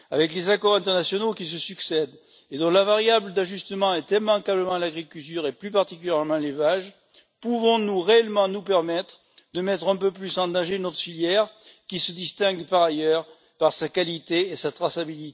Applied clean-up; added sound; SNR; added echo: none; none; none; none.